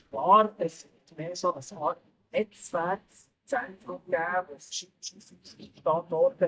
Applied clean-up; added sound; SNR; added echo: neural mask model DeepFilterNet 3.